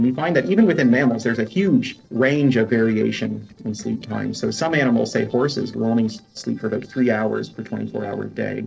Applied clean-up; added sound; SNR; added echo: neural separator model SepFormer DNS4.